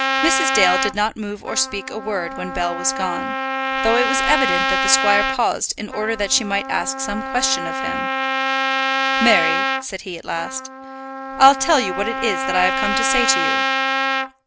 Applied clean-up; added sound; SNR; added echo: none; Trumpet; 0 dB; none.